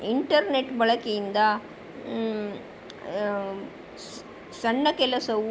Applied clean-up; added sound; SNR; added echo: none; none; none; none.